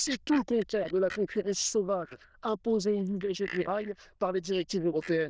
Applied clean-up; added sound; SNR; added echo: neural diffusion model UNIVERSE++.